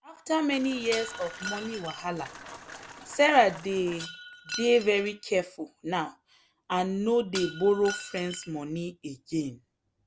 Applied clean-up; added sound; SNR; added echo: none; Rain + Shatter; 14 dB; none.